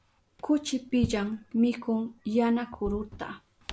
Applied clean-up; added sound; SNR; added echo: none; Drawer open or close; 14 dB; none.